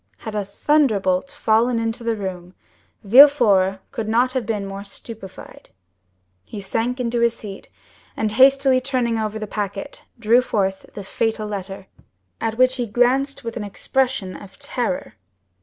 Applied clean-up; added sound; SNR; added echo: none; none; none; none.